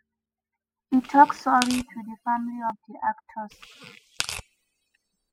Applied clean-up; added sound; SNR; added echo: classical method spectral subtraction.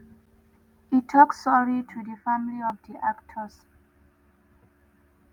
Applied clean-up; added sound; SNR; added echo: none; none; none; none.